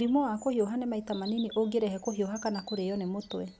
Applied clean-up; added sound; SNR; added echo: none; Bird vocalization, bird call, bird song; 19 dB; none.